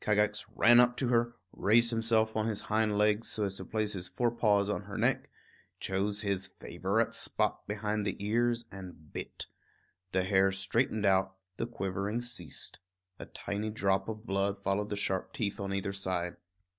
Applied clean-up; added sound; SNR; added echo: none; none; none; none.